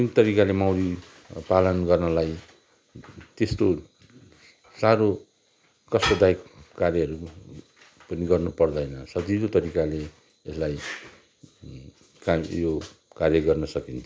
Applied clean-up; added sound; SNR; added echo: none; none; none; none.